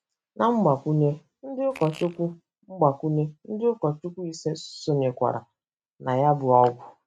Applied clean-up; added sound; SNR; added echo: neural mask model RNNoise.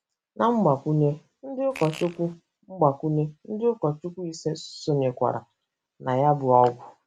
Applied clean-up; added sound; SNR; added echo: none; Fart; 16 dB; none.